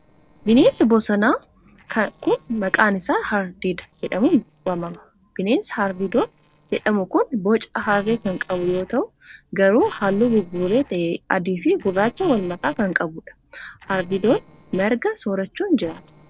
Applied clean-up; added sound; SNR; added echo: neural separator model SepFormer DNS4.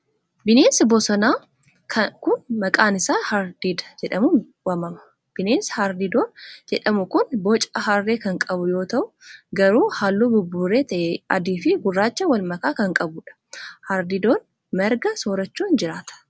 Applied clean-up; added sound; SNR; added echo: none; none; none; none.